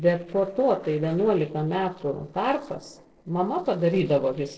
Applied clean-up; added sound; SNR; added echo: neural separator model SepFormer DNS4.